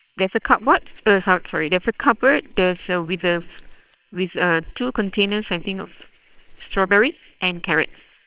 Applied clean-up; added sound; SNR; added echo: neural separator model SepFormer WHAMR!.